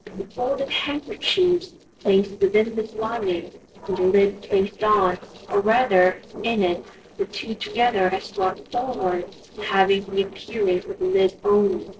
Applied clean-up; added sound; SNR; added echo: neural separator model SepFormer DNS4.